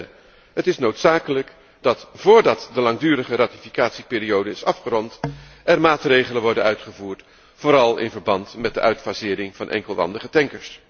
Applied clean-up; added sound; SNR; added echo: none; none; none; none.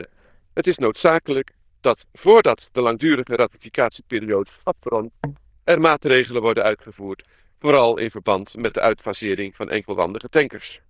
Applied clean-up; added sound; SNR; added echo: neural diffusion model UNIVERSE++.